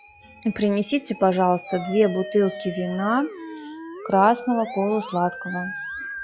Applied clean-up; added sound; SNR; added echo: classical method log-MMSE.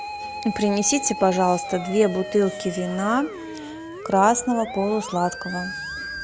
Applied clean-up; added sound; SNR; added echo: none; Musical instrument; 10 dB; none.